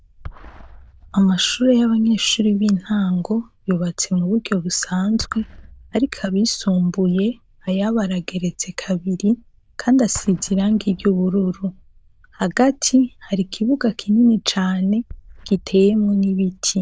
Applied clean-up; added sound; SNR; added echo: neural diffusion model UNIVERSE++.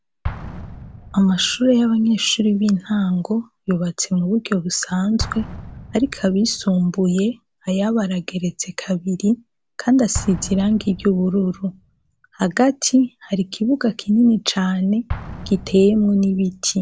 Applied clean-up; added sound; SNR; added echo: none; Explosion; 17 dB; none.